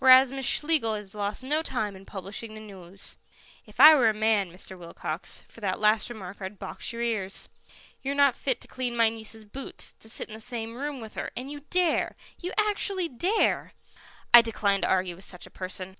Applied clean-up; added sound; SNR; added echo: none; none; none; none.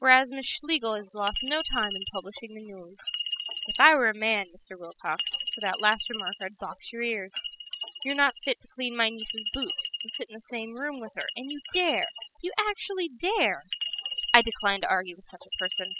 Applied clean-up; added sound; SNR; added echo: classical method spectral subtraction.